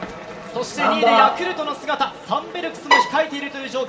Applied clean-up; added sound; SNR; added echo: none; Bowed string instrument; -2 dB; reverberation time 2.6 s.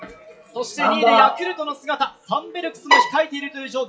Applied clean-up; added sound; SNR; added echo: classical method WPE with log-MMSE.